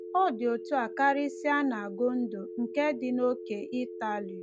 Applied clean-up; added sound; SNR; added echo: none; Telephone; 11 dB; none.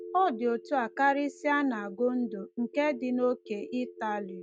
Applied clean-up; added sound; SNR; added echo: neural mask model RNNoise.